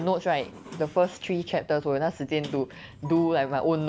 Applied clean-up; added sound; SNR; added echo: none; Sliding door; 20 dB; none.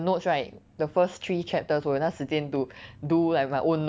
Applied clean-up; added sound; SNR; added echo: none; none; none; none.